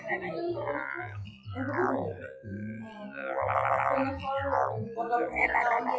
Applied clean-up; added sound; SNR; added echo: classical method WPE with log-MMSE.